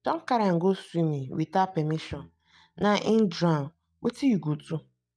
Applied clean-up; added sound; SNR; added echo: neural mask model DeepFilterNet 3.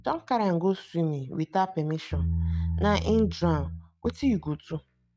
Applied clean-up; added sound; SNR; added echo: neural mask model RNNoise.